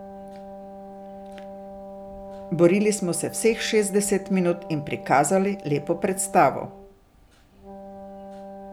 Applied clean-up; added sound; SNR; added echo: none; Wind instrument, woodwind instrument; 15 dB; none.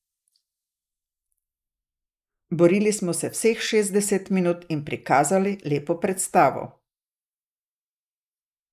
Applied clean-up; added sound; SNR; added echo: neural mask model Resemble Enhance denoiser.